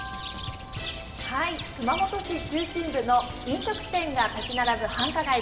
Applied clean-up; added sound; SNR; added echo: none; Chirp, tweet; 7 dB; reverberation time 1.7 s.